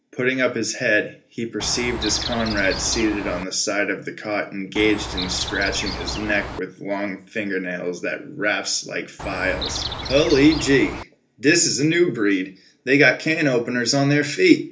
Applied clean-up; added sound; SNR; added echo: none; Chirp, tweet; 8 dB; reverberation time 0.3 s.